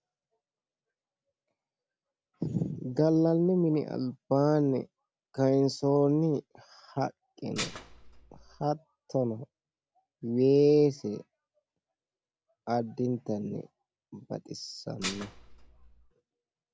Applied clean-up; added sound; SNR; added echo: none; Dishes, pots, and pans; 11 dB; none.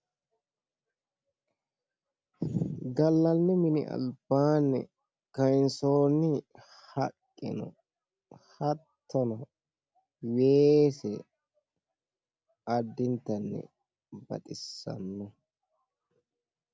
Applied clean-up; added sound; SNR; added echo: none; none; none; none.